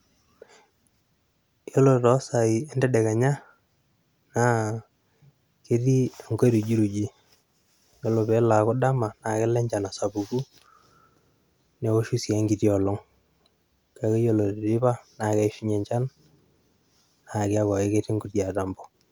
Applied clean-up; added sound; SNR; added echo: none; none; none; none.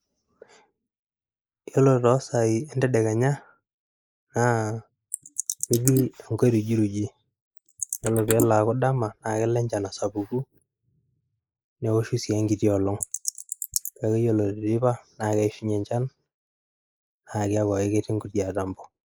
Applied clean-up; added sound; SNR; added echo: neural mask model Resemble Enhance denoiser.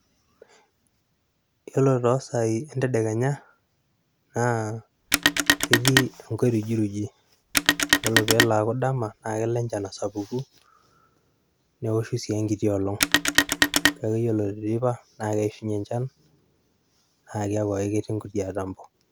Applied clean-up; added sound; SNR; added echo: none; Telephone; -3 dB; none.